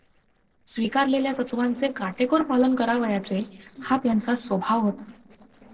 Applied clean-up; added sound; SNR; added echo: neural separator model SepFormer DNS4.